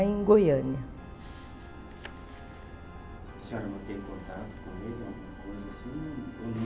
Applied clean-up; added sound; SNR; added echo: none; Mechanical fan + Organ; 16 dB; none.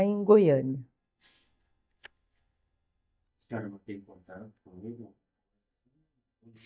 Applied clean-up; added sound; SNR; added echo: neural mask model DeepFilterNet 3.